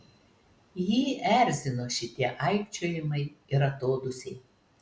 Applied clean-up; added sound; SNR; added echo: none; none; none; none.